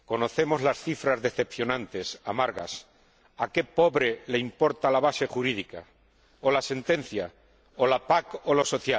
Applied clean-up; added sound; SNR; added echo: none; none; none; none.